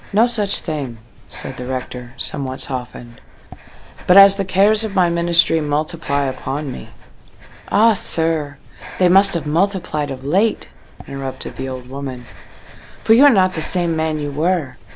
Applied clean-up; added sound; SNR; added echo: none; Breathing; 15 dB; none.